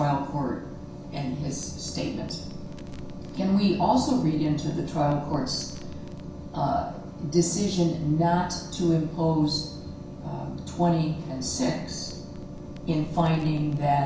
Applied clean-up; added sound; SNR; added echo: none; Crackle; 18 dB; reverberation time 0.6 s.